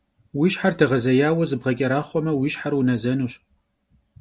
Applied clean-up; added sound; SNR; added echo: none; none; none; none.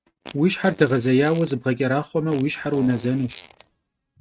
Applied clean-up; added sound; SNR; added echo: neural mask model RNNoise.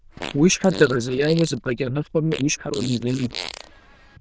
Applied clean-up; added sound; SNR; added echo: neural diffusion model UNIVERSE++.